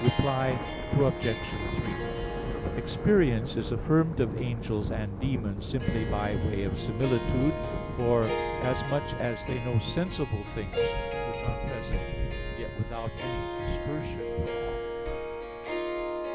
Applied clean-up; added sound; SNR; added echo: none; Thunder + Harp; 2 dB; none.